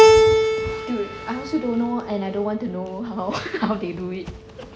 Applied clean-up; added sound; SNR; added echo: none; Keyboard (musical); -5 dB; none.